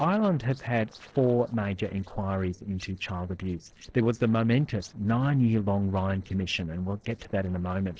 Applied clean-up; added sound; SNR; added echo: neural separator model SepFormer DNS4.